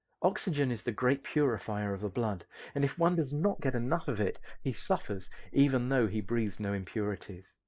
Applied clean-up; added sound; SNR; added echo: neural mask model Resemble Enhance denoiser.